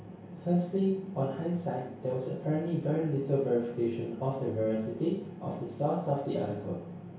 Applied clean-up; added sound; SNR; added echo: none; none; none; reverberation time 0.6 s.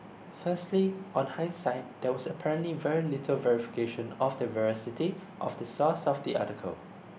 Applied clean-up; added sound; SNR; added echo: none; none; none; none.